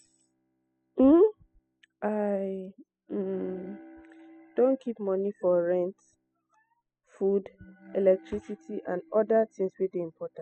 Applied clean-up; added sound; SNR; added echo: classical method spectral subtraction.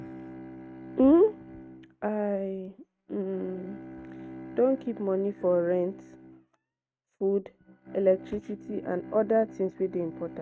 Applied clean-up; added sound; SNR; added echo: neural mask model RNNoise.